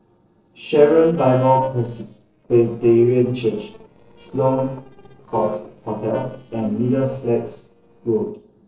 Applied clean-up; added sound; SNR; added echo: neural separator model SepFormer DNS4.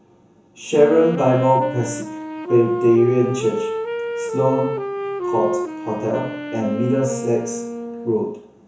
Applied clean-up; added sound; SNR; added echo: none; Wind instrument, woodwind instrument; 6 dB; reverberation time 0.7 s.